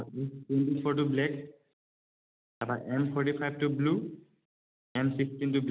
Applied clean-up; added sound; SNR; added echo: none; none; none; none.